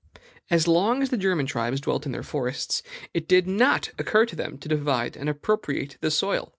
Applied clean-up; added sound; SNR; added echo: none; none; none; none.